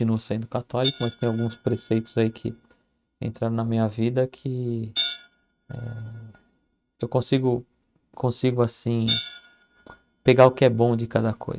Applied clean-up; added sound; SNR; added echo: neural mask model RNNoise.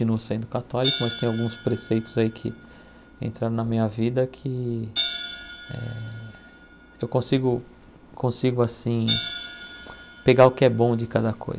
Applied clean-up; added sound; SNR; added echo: none; Hi-hat; 10 dB; none.